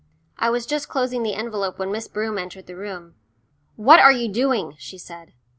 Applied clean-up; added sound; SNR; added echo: none; none; none; none.